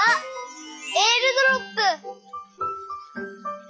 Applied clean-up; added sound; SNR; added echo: classical method log-MMSE.